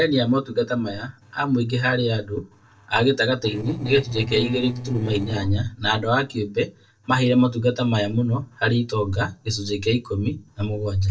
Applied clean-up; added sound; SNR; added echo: neural separator model SepFormer DNS4.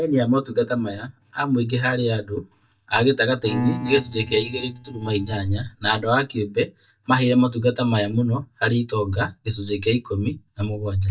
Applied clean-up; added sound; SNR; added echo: neural mask model DeepFilterNet 3.